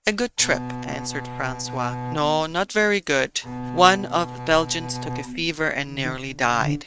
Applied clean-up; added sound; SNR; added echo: neural mask model RNNoise.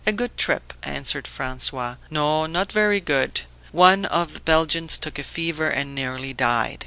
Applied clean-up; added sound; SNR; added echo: none; none; none; none.